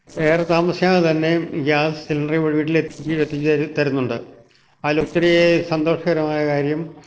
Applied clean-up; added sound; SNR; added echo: neural separator model SepFormer DNS4.